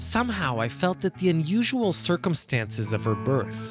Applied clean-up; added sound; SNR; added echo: none; none; none; none.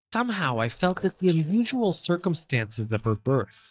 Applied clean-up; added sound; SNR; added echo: neural mask model DeepFilterNet 3.